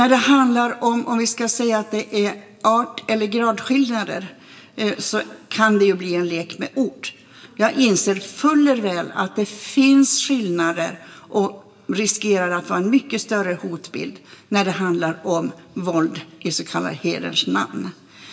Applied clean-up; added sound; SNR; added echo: none; none; none; reverberation time 1.1 s.